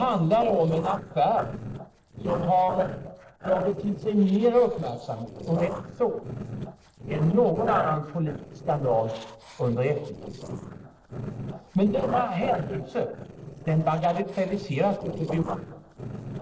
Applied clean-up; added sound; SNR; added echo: neural separator model SepFormer DNS4.